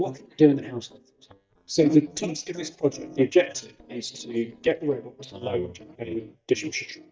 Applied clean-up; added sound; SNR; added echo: neural mask model DeepFilterNet 3.